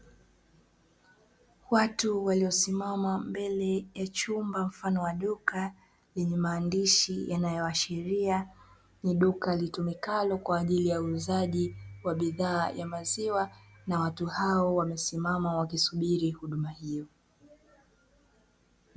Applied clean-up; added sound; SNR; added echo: none; none; none; none.